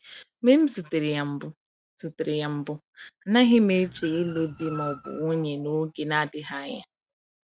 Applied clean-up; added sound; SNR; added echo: neural mask model RNNoise.